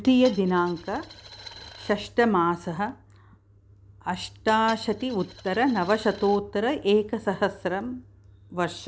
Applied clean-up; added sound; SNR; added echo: none; Coin (dropping); 19 dB; none.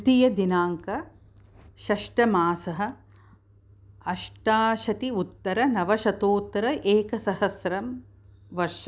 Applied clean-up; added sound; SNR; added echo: none; none; none; none.